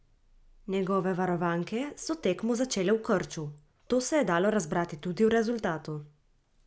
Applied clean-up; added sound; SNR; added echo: none; none; none; none.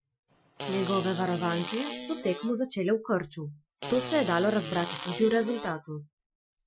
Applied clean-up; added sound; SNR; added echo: classical method Wiener filter.